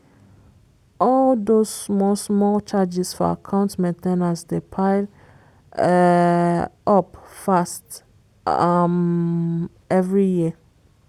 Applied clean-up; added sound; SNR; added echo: none; none; none; none.